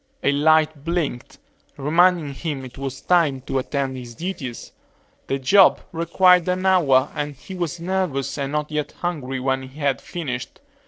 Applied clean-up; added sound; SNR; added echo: neural separator model SepFormer DNS4.